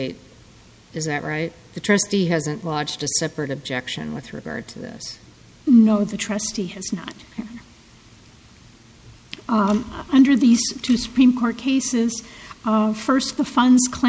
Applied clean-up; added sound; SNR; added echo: none; none; none; none.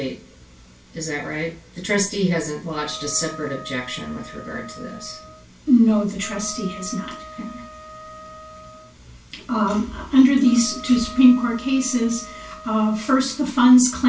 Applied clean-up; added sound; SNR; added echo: none; Wind instrument, woodwind instrument; 18 dB; reverberation time 0.3 s.